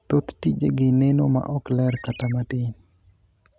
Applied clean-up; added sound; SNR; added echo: none; Chirp, tweet; 18 dB; none.